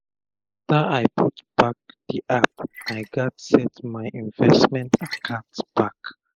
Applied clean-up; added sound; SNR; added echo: neural mask model Resemble Enhance denoiser.